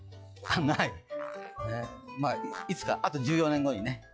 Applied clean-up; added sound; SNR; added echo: classical method log-MMSE.